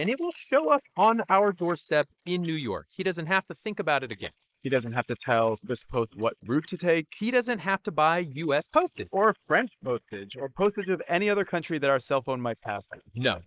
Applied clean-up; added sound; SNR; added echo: neural mask model Resemble Enhance denoiser.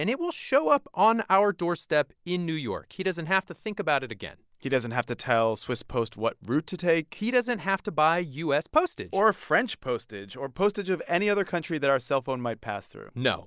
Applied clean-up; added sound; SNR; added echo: none; none; none; none.